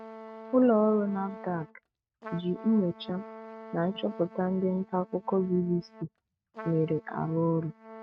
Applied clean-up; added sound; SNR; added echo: neural mask model RNNoise.